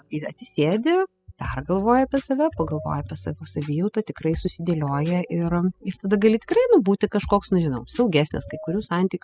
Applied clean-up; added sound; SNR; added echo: classical method spectral subtraction.